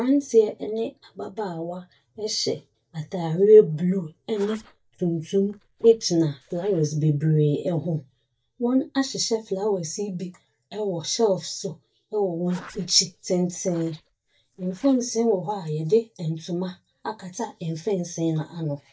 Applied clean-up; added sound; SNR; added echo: neural mask model DeepFilterNet 3.